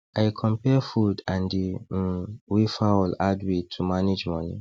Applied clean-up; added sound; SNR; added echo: none; none; none; none.